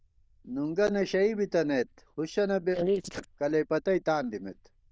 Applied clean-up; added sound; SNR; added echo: neural diffusion model UNIVERSE++.